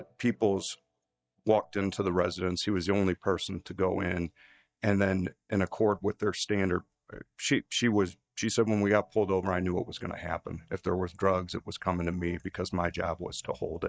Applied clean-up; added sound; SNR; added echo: neural mask model DeepFilterNet 3.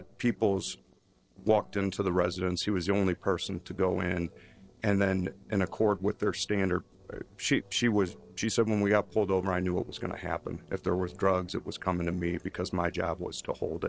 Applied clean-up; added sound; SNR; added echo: neural separator model SepFormer DNS4.